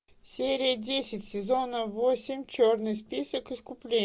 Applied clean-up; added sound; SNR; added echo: none; none; none; none.